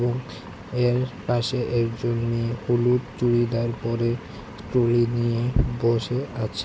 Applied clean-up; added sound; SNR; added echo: none; none; none; none.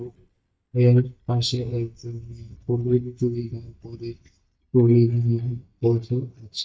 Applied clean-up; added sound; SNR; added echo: neural mask model DeepFilterNet 3.